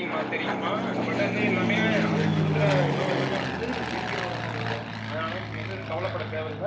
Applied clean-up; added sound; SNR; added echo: none; Fixed-wing aircraft, airplane; -4 dB; reverberation time 0.3 s.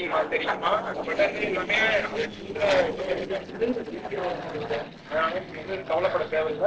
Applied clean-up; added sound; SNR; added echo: neural separator model SepFormer DNS4.